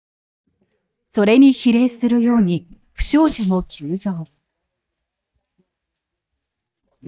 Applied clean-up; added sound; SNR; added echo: neural mask model DeepFilterNet 3.